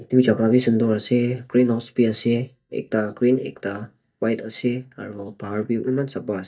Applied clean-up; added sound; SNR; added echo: neural mask model DeepFilterNet 3.